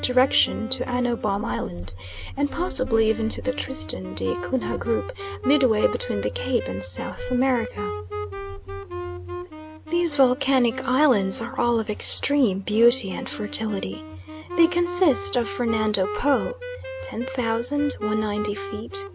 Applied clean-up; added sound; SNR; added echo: none; Wind instrument, woodwind instrument; 10 dB; none.